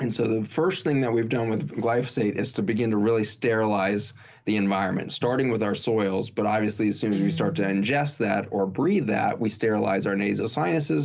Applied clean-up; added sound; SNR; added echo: none; Guitar; 12 dB; none.